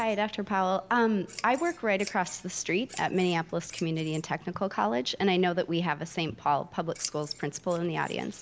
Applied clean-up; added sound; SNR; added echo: none; Scissors; 19 dB; none.